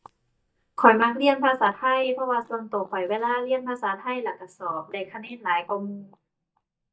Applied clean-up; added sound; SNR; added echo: neural mask model DeepFilterNet 3.